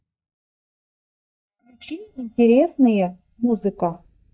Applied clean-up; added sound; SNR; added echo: neural mask model DeepFilterNet 3.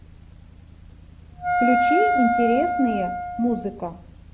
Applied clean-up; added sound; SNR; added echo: none; Wind instrument, woodwind instrument; -3 dB; none.